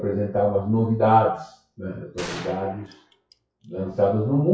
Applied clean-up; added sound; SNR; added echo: classical method WPE with log-MMSE.